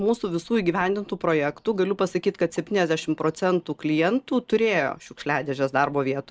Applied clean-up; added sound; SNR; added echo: neural mask model DeepFilterNet 3.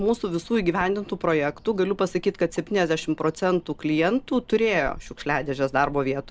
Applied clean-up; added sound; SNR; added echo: none; Bird vocalization, bird call, bird song; 19 dB; none.